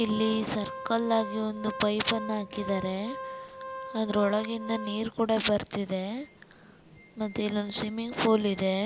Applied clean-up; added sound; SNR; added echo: none; Organ; 13 dB; none.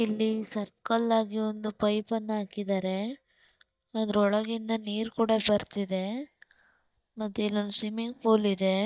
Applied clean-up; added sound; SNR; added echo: neural mask model DeepFilterNet 3.